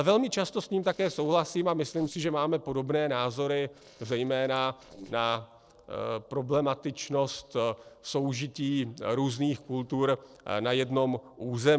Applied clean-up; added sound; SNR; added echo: neural separator model SepFormer DNS4.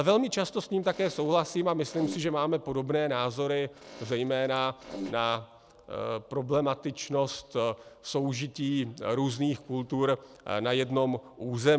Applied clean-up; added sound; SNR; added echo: none; Fart; 14 dB; none.